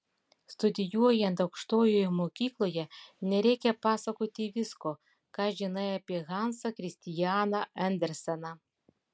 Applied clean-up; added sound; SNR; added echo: none; none; none; none.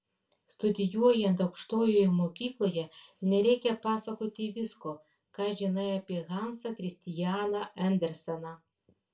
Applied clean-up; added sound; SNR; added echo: none; none; none; reverberation time 0.2 s.